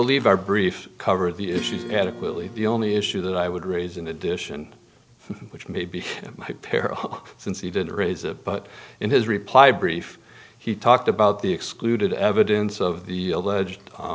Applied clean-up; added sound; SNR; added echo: none; Acoustic guitar / Strum; 15 dB; none.